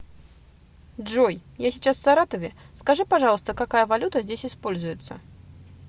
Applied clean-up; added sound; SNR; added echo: none; none; none; none.